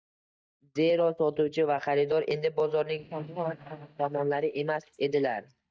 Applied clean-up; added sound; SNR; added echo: neural mask model DeepFilterNet 3.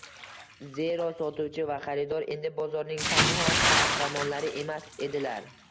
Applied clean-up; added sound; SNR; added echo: none; Bathtub (filling or washing) / Splash, splatter; -2 dB; none.